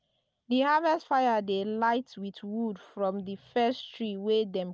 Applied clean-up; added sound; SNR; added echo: none; none; none; none.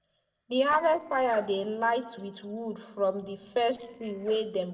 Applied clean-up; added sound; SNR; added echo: neural separator model SepFormer DNS4.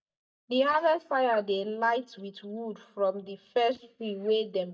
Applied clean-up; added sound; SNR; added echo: neural mask model DeepFilterNet 3.